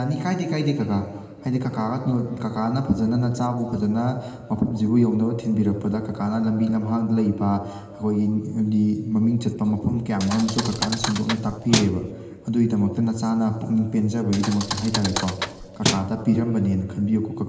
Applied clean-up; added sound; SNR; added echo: none; Thump, thud; 5 dB; reverberation time 2.0 s.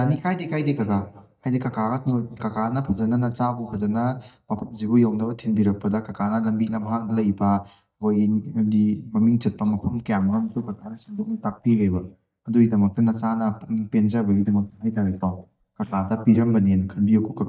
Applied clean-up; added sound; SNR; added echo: neural mask model DeepFilterNet 3.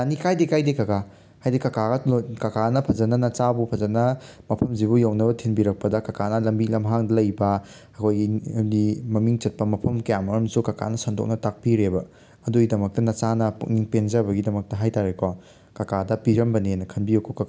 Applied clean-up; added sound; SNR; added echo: none; none; none; none.